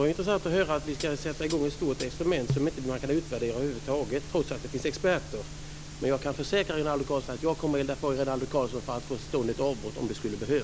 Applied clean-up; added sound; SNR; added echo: none; Hi-hat; 9 dB; none.